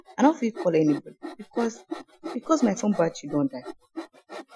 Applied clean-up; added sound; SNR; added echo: classical method Wiener filter.